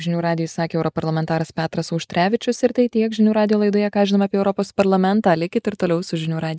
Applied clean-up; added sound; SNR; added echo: neural mask model Resemble Enhance denoiser.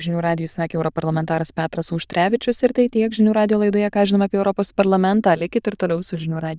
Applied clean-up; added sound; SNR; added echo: neural diffusion model UNIVERSE++.